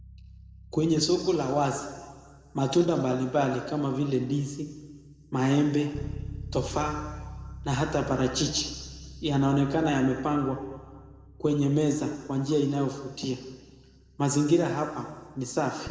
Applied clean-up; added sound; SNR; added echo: none; Bass guitar; 17 dB; reverberation time 1.6 s.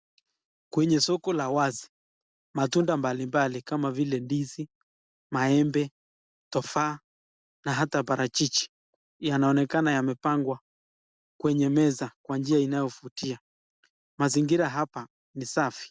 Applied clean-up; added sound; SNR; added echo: none; none; none; none.